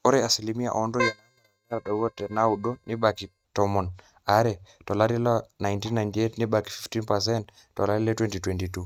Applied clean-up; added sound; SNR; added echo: neural mask model RNNoise.